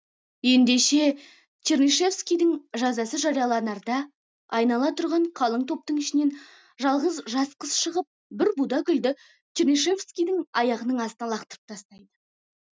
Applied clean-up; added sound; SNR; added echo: none; none; none; none.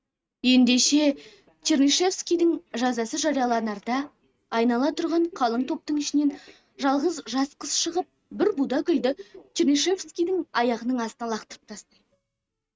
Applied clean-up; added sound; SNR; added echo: neural mask model RNNoise.